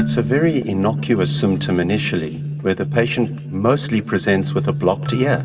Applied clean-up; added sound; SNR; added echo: none; none; none; reverberation time 2.2 s.